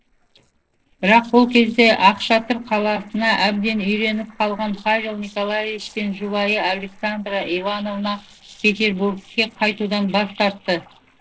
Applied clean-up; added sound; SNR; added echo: neural separator model SepFormer DNS4.